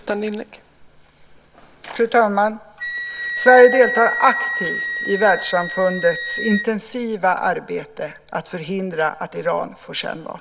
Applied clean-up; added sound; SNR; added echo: none; Wind instrument, woodwind instrument; 9 dB; none.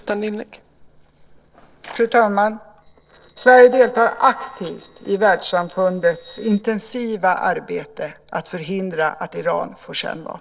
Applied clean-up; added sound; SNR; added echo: neural separator model SepFormer DNS4.